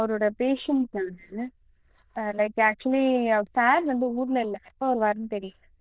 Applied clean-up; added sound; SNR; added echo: neural diffusion model UNIVERSE++.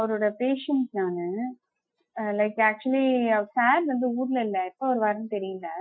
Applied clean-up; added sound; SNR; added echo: classical method Wiener filter.